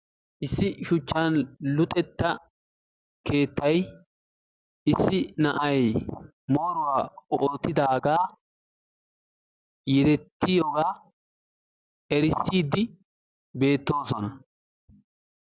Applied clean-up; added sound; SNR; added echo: none; none; none; none.